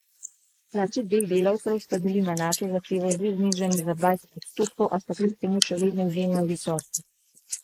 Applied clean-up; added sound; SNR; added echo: neural mask model Resemble Enhance denoiser.